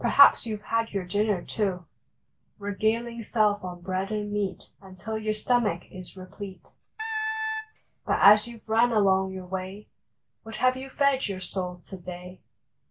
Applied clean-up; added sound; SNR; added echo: none; Wind instrument, woodwind instrument; 6 dB; none.